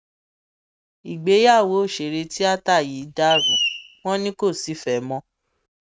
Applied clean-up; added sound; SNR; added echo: neural mask model RNNoise.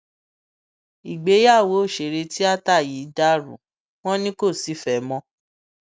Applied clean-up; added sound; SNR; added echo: none; none; none; none.